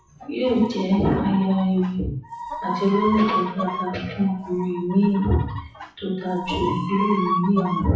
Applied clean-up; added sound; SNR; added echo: classical method WPE with log-MMSE.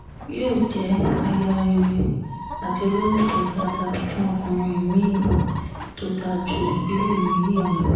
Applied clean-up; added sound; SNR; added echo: none; Chicken, rooster; 9 dB; reverberation time 1.1 s.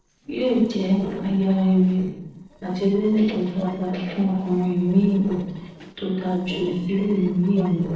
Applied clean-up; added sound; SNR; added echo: neural separator model SepFormer DNS4.